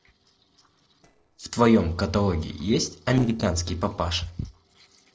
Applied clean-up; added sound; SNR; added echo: neural separator model SepFormer DNS4.